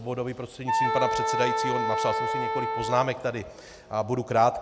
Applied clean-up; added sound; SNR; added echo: none; Wind instrument, woodwind instrument; 0 dB; none.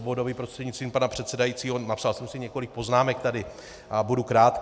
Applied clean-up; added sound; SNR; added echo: none; none; none; none.